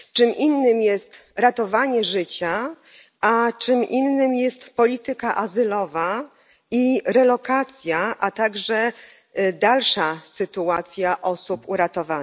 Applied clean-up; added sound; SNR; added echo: none; none; none; none.